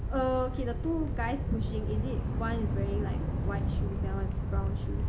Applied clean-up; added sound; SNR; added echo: none; Bird vocalization, bird call, bird song; -4 dB; reverberation time 0.4 s.